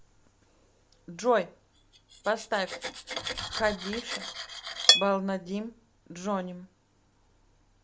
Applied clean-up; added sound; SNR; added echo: none; Cutlery, silverware; 1 dB; none.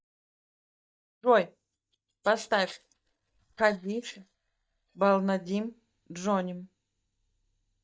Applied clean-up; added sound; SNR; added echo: neural mask model DeepFilterNet 3.